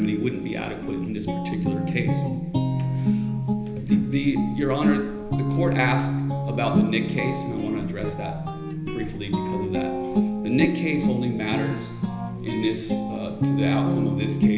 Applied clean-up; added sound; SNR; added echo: none; Guitar; -3 dB; reverberation time 0.8 s.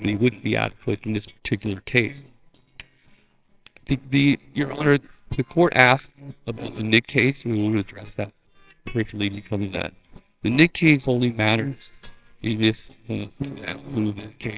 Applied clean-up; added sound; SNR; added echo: neural separator model SepFormer WHAMR!.